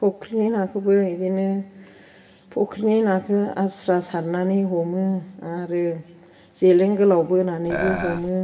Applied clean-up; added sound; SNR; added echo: none; Burping, eructation; 5 dB; reverberation time 2.4 s.